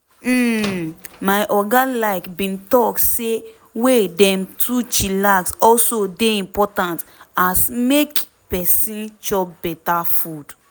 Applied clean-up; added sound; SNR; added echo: none; Microwave oven; 17 dB; none.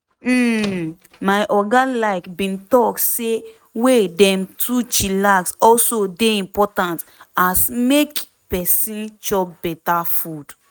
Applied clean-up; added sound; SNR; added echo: neural mask model RNNoise.